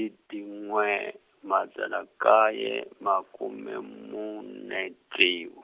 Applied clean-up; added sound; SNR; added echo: none; none; none; none.